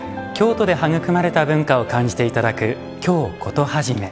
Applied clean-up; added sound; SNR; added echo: none; none; none; none.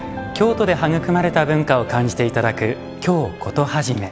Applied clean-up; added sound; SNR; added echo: none; Boom; 20 dB; none.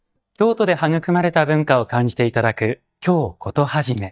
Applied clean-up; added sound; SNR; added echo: neural mask model DeepFilterNet 3.